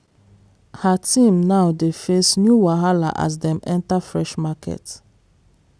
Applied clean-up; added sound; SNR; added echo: none; none; none; none.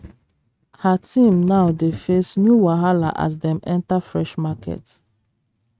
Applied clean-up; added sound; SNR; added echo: neural mask model RNNoise.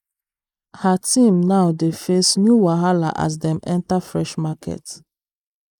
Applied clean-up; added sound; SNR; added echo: neural mask model Resemble Enhance denoiser.